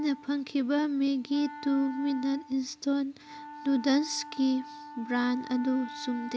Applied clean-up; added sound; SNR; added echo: none; Wind instrument, woodwind instrument; 15 dB; none.